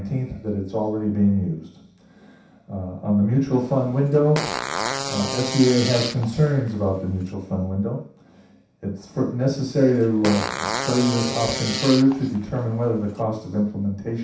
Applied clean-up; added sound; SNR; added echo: none; Fart; 7 dB; reverberation time 0.7 s.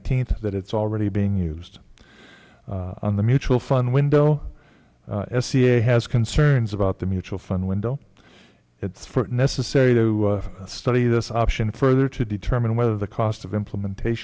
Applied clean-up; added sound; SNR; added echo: none; none; none; none.